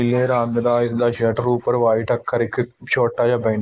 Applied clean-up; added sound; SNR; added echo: neural mask model Resemble Enhance denoiser.